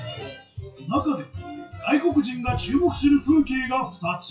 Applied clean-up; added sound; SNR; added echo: classical method WPE with log-MMSE.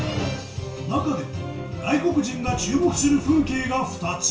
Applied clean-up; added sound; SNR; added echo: none; Wind; 11 dB; reverberation time 0.3 s.